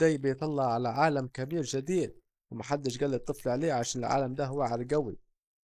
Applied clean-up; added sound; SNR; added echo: neural mask model Resemble Enhance denoiser.